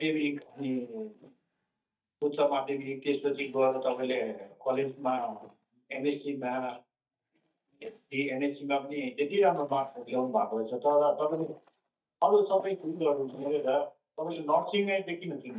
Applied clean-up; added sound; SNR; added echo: neural mask model DeepFilterNet 3.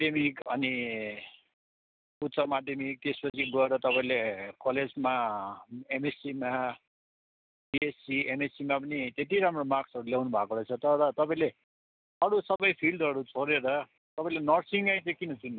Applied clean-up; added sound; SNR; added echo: none; none; none; none.